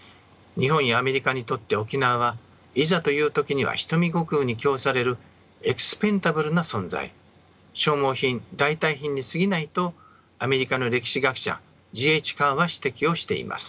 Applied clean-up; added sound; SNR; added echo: none; none; none; none.